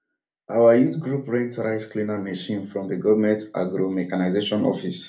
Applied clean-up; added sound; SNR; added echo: none; none; none; reverberation time 0.3 s.